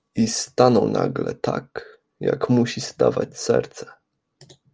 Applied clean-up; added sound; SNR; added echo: none; none; none; none.